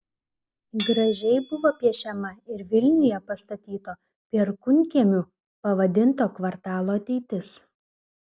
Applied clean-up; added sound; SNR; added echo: none; Hammer / Chink, clink; 17 dB; none.